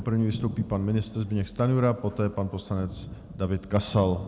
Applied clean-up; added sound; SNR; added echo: none; Thunder; 16 dB; none.